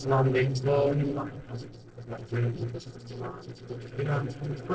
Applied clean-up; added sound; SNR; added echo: neural separator model SepFormer DNS4.